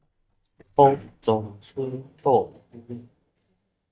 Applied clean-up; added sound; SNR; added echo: neural mask model DeepFilterNet 3.